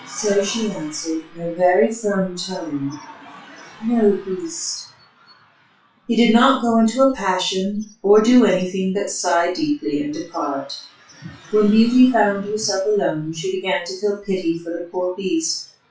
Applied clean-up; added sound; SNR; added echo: classical method WPE with log-MMSE.